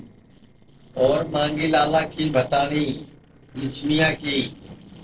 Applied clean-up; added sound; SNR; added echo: neural separator model SepFormer DNS4.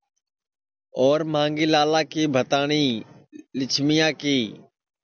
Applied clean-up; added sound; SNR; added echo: none; none; none; none.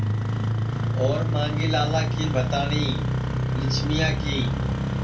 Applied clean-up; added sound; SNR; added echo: none; Engine starting; -5 dB; reverberation time 0.2 s.